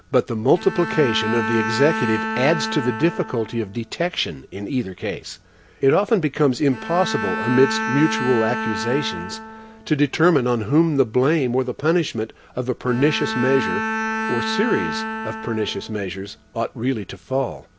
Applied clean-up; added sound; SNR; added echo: none; Bowed string instrument; 7 dB; none.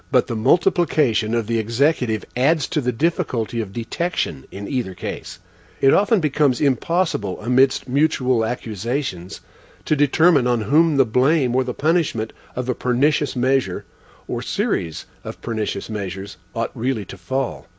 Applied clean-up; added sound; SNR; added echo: none; none; none; none.